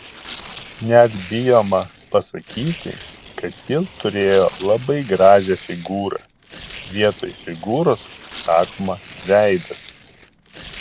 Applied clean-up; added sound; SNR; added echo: none; Tearing; 16 dB; none.